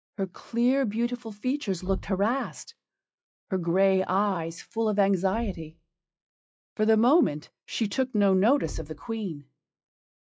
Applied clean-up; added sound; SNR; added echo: classical method log-MMSE.